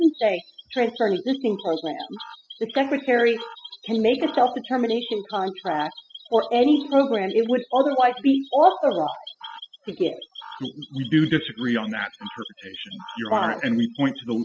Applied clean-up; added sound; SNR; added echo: classical method spectral subtraction.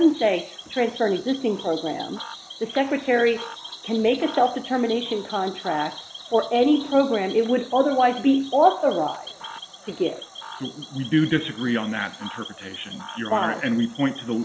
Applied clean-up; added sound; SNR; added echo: none; Cricket / Frog; 16 dB; none.